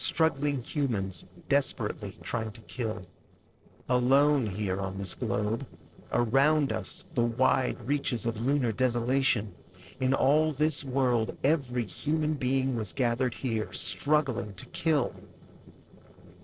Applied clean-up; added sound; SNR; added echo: neural separator model SepFormer DNS4.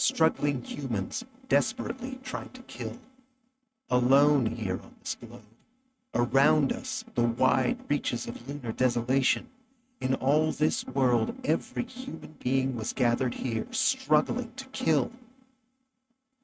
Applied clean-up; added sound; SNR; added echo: neural mask model RNNoise.